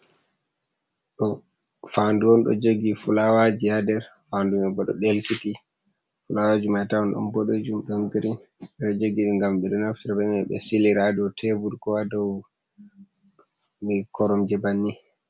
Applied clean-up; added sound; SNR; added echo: none; none; none; none.